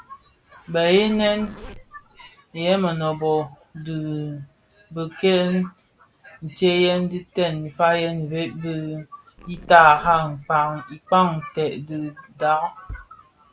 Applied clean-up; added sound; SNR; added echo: none; Zipper (clothing); 19 dB; none.